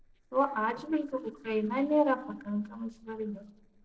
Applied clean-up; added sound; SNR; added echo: neural separator model SepFormer DNS4.